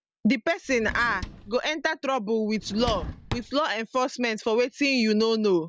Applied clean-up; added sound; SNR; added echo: none; Drawer open or close; 12 dB; none.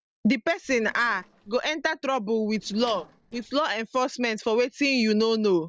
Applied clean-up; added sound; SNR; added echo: neural separator model SepFormer DNS4.